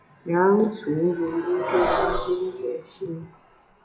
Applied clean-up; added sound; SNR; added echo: classical method WPE with log-MMSE.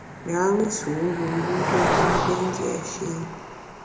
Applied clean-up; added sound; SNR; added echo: none; Cricket; 1 dB; reverberation time 0.7 s.